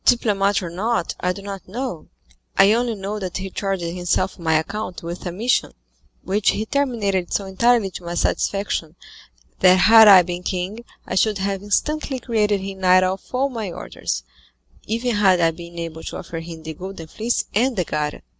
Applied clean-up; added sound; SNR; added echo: none; none; none; none.